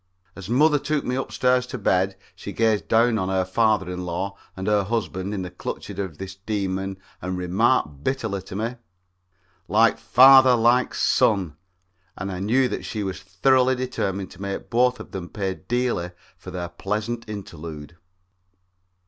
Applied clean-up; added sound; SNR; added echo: none; none; none; none.